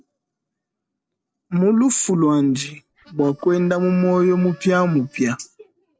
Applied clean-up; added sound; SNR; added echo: neural separator model SepFormer DNS4.